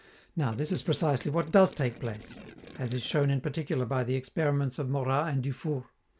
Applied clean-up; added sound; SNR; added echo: none; Gurgling; 20 dB; none.